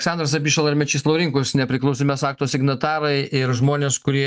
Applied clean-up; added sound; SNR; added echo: none; none; none; none.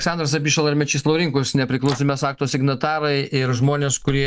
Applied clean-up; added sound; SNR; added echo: none; Microwave oven; 19 dB; none.